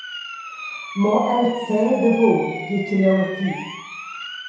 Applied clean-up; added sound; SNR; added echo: none; Siren; 12 dB; reverberation time 0.7 s.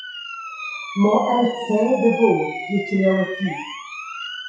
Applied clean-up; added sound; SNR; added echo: classical method WPE with log-MMSE.